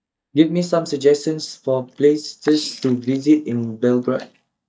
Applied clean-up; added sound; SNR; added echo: neural mask model DeepFilterNet 3.